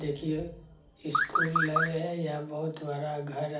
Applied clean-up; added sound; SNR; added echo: none; Car; -4 dB; reverberation time 0.4 s.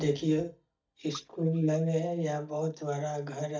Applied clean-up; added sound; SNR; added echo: neural mask model DeepFilterNet 3.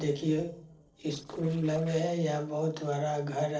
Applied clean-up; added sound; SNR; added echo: neural separator model SepFormer DNS4.